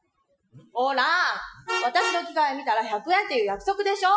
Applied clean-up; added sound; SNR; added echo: classical method Wiener filter.